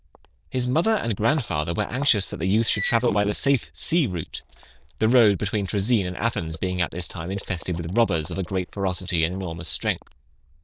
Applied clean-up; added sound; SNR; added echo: neural diffusion model UNIVERSE++.